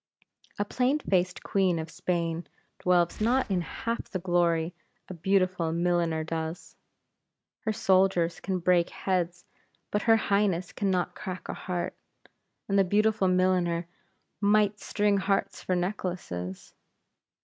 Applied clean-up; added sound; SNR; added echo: neural mask model RNNoise.